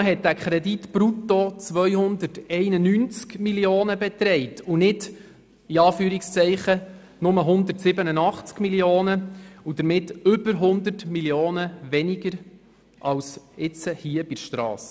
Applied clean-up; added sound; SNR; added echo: none; none; none; none.